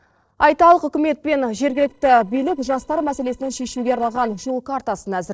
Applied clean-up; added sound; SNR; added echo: neural separator model SepFormer DNS4.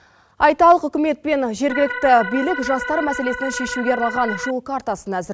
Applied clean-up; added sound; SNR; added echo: none; Organ; 8 dB; none.